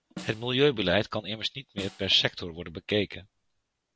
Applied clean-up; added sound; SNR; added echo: none; Snare drum; 19 dB; none.